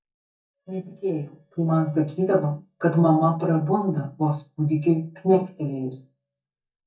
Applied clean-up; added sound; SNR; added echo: neural mask model DeepFilterNet 3.